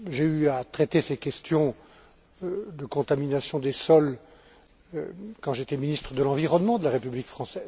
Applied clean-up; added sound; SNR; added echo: none; none; none; none.